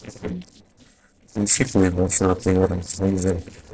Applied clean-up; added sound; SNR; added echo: neural separator model SepFormer DNS4.